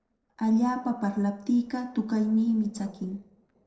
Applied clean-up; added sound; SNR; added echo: neural separator model SepFormer DNS4.